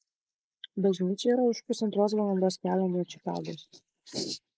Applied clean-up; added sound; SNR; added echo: neural mask model Resemble Enhance denoiser.